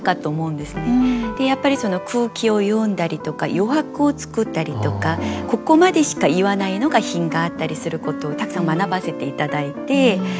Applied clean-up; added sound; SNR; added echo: none; Bass drum / Keyboard (musical); 17 dB; none.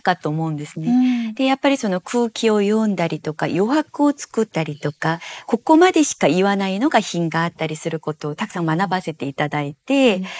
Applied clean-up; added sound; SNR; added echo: neural mask model Resemble Enhance denoiser.